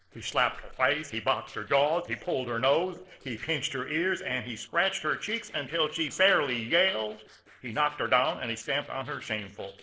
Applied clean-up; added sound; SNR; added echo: neural separator model SepFormer DNS4.